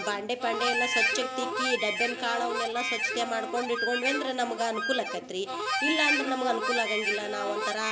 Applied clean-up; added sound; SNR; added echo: none; Harmonica; 0 dB; none.